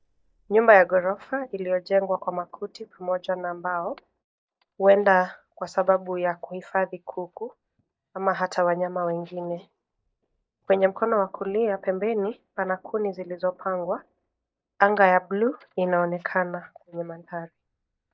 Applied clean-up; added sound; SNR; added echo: neural mask model DeepFilterNet 3.